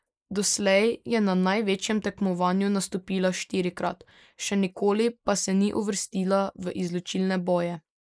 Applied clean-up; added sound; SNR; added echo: neural mask model Resemble Enhance denoiser.